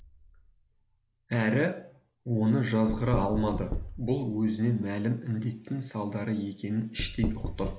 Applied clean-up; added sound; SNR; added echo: none; Knock; 9 dB; none.